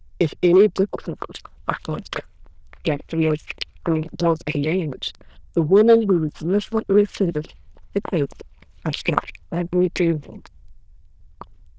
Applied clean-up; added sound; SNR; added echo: neural diffusion model UNIVERSE++.